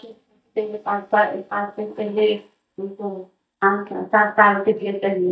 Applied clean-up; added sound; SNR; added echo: neural mask model DeepFilterNet 3.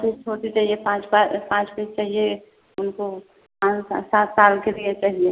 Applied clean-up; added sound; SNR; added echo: none; none; none; none.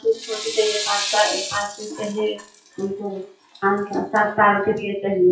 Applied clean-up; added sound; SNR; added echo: classical method WPE with log-MMSE.